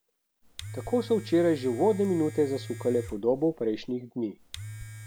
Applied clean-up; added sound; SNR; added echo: none; Domestic sounds, home sounds; 14 dB; none.